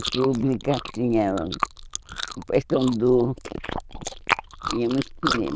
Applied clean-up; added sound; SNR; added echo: neural diffusion model UNIVERSE++.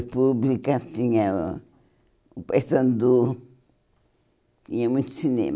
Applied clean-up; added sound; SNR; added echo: none; none; none; none.